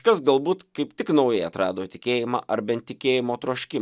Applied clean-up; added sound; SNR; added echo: none; none; none; none.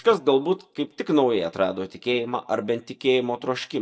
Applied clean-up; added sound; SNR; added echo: neural mask model DeepFilterNet 3.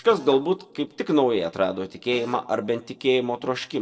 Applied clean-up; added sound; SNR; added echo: neural separator model SepFormer DNS4.